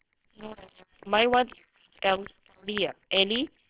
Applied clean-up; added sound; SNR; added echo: neural separator model SepFormer WHAMR!.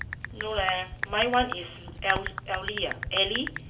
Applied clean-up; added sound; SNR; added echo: none; Typing; 6 dB; reverberation time 0.2 s.